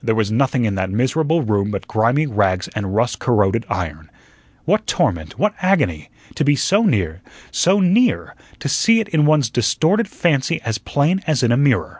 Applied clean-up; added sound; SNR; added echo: none; none; none; none.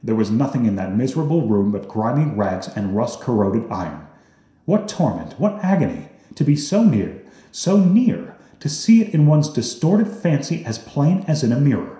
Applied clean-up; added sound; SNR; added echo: none; none; none; reverberation time 0.7 s.